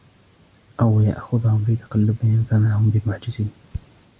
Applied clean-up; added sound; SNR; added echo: none; none; none; none.